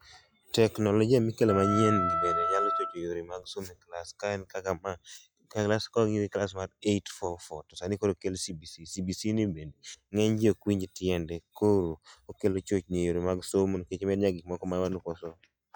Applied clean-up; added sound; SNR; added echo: classical method log-MMSE.